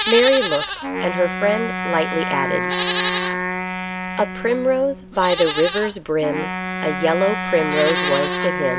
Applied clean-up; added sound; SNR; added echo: none; Livestock, farm animals, working animals + Wind instrument, woodwind instrument; 2 dB; none.